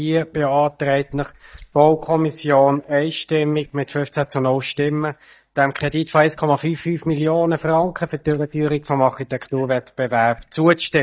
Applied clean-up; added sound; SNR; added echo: neural mask model DeepFilterNet 3.